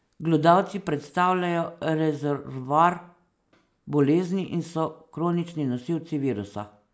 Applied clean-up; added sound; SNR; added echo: none; none; none; none.